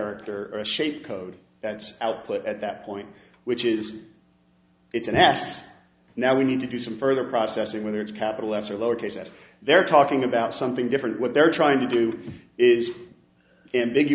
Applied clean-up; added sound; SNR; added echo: none; none; none; none.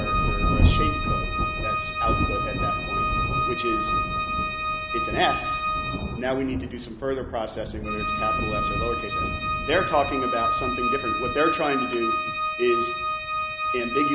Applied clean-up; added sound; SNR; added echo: none; Thunder + Organ; -4 dB; none.